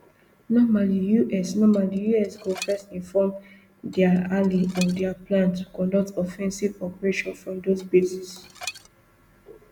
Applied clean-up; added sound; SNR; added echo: none; Dishes, pots, and pans; 18 dB; none.